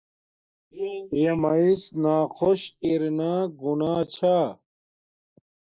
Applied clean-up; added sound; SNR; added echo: neural mask model Resemble Enhance denoiser.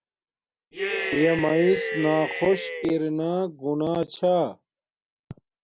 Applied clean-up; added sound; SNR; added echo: none; Cheering; 5 dB; none.